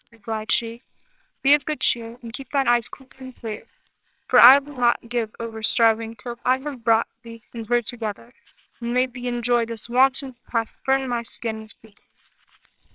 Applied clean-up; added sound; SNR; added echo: neural separator model SepFormer WHAMR!.